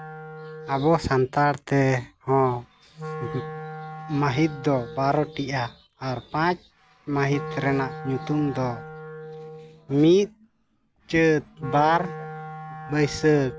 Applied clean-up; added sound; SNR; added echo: none; Wind instrument, woodwind instrument; 14 dB; none.